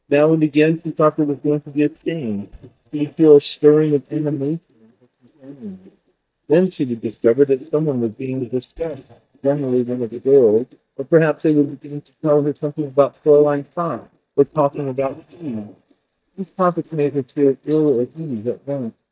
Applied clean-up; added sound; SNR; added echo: neural mask model DeepFilterNet 3.